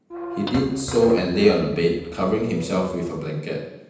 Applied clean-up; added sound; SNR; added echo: none; Squeak / Thump, thud; 13 dB; reverberation time 0.9 s.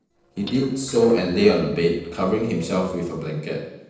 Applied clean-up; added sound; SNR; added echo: neural separator model SepFormer DNS4.